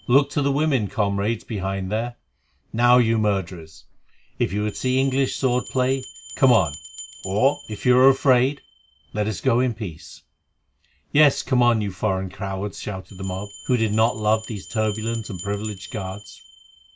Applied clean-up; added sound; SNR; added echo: none; Bell; 20 dB; none.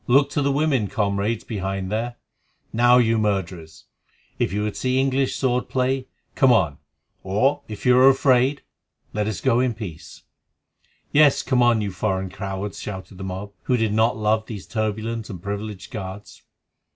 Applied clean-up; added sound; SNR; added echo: none; none; none; none.